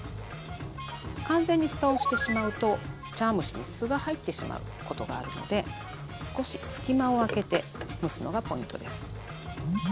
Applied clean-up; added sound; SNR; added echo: none; none; none; none.